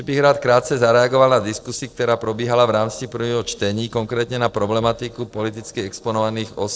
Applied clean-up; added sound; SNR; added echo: neural separator model SepFormer DNS4.